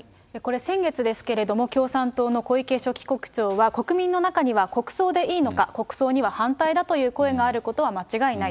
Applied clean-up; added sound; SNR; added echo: none; none; none; none.